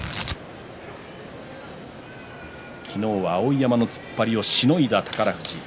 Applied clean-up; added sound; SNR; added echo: none; Tearing; 17 dB; none.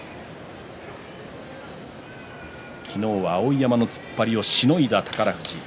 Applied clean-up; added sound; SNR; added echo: none; none; none; none.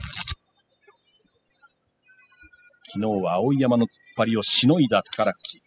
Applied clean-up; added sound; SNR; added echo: classical method spectral subtraction.